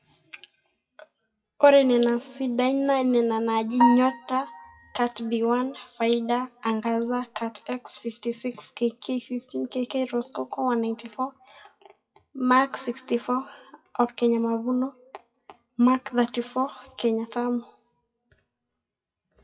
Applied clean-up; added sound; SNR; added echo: classical method WPE with log-MMSE.